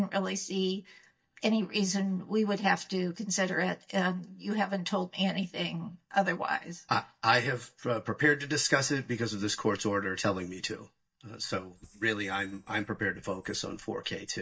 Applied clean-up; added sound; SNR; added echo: neural mask model DeepFilterNet 3.